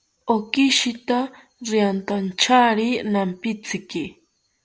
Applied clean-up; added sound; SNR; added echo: none; none; none; none.